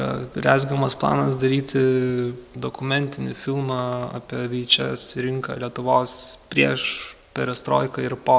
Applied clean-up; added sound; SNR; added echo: none; none; none; none.